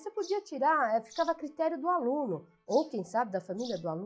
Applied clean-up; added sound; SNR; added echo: classical method log-MMSE.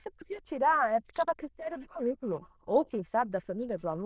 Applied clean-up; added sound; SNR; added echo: neural diffusion model UNIVERSE++.